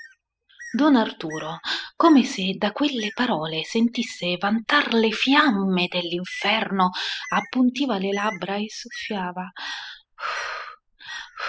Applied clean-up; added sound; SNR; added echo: classical method spectral subtraction.